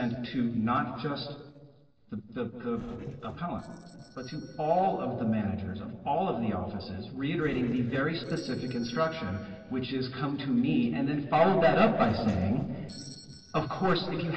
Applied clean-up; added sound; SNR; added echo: neural separator model SepFormer DNS4.